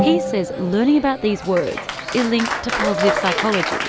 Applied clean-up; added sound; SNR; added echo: none; Applause; 3 dB; none.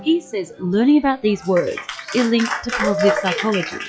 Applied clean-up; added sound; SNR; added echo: classical method log-MMSE.